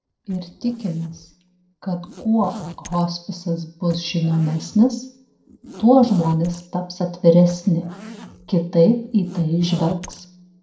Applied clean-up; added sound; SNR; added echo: neural separator model SepFormer DNS4.